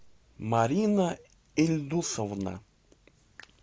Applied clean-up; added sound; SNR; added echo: none; none; none; none.